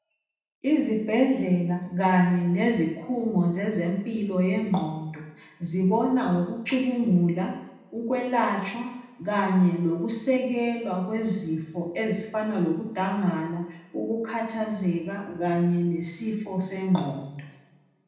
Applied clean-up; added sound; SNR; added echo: none; none; none; reverberation time 0.8 s.